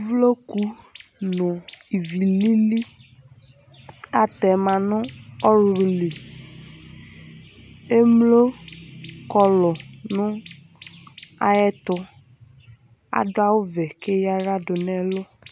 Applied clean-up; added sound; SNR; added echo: none; none; none; none.